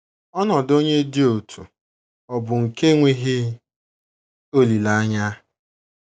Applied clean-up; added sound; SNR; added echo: none; none; none; none.